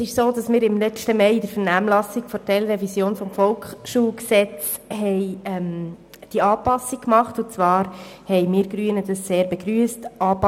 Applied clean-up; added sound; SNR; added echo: none; none; none; none.